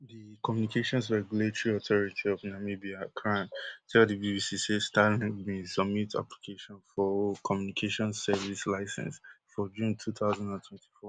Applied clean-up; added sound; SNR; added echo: none; none; none; none.